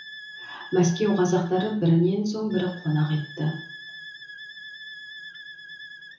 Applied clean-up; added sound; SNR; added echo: none; Wind instrument, woodwind instrument; 16 dB; reverberation time 0.7 s.